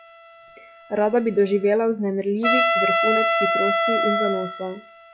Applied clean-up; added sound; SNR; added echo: classical method log-MMSE.